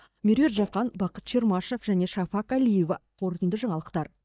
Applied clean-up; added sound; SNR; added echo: neural mask model DeepFilterNet 3.